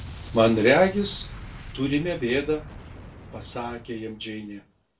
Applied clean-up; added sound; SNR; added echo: none; Explosion; 15 dB; reverberation time 0.2 s.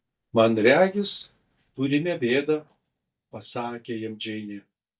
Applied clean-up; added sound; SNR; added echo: neural mask model DeepFilterNet 3.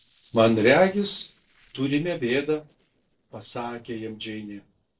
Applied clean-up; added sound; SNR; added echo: neural separator model SepFormer DNS4.